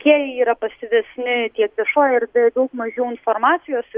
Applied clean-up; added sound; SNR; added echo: none; none; none; none.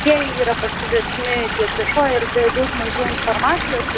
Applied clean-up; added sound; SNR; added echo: none; Stream / Liquid; 3 dB; none.